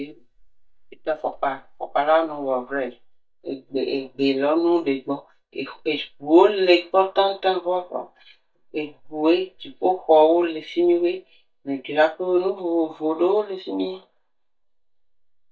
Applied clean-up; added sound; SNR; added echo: neural mask model DeepFilterNet 3.